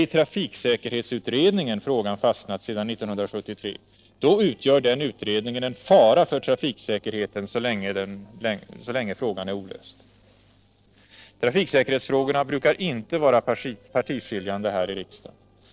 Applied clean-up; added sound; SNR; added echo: neural separator model SepFormer DNS4.